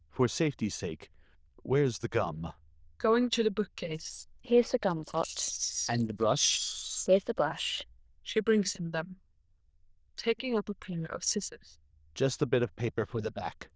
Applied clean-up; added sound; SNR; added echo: neural diffusion model UNIVERSE++.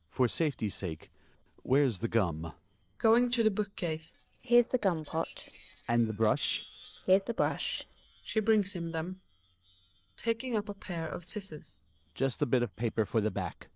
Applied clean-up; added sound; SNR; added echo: neural separator model SepFormer DNS4.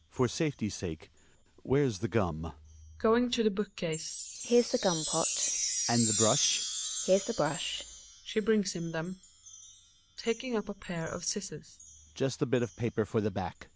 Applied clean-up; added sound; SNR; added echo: none; Chime; 7 dB; none.